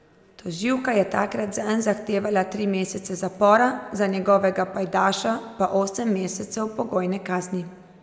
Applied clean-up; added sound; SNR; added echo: none; none; none; none.